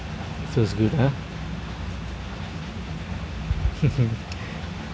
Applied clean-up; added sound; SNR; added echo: none; none; none; none.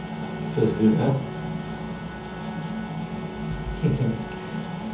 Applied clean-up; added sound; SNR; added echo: none; Organ; 13 dB; reverberation time 0.7 s.